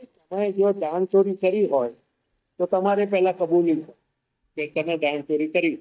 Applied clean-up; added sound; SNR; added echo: neural mask model DeepFilterNet 3.